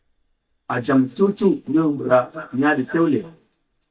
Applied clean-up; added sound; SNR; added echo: neural mask model DeepFilterNet 3.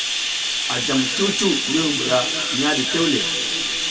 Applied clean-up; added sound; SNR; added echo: none; Bathtub (filling or washing); -1 dB; reverberation time 2.5 s.